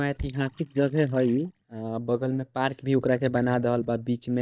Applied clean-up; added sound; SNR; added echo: neural mask model DeepFilterNet 3.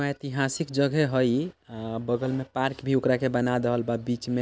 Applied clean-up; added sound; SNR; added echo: none; none; none; none.